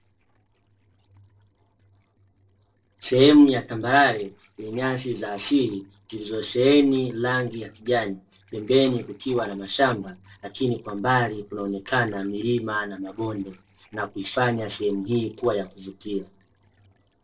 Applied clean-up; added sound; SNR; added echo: neural separator model SepFormer DNS4.